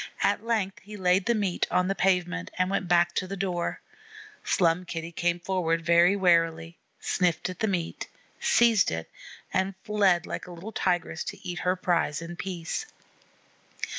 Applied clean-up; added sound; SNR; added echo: none; none; none; none.